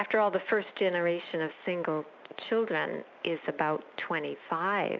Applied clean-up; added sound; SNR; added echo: none; none; none; none.